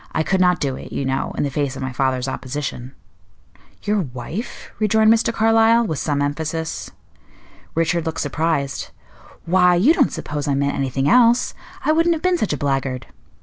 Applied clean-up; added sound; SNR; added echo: none; none; none; none.